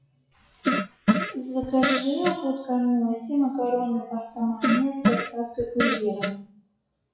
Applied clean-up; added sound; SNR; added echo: classical method WPE with log-MMSE.